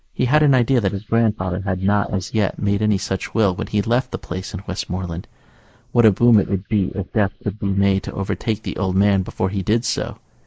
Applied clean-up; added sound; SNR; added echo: neural mask model Resemble Enhance denoiser.